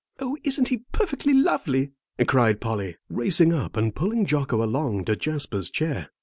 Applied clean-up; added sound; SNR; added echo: none; none; none; none.